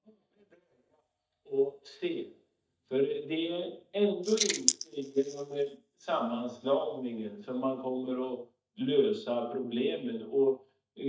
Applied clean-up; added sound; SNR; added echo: neural mask model DeepFilterNet 3.